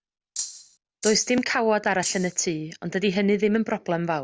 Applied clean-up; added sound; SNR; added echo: none; Rattle (instrument); 9 dB; none.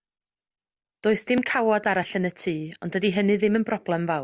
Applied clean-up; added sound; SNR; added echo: none; none; none; none.